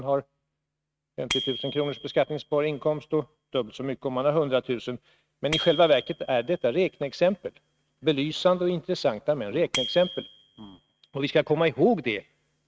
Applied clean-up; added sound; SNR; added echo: neural mask model RNNoise.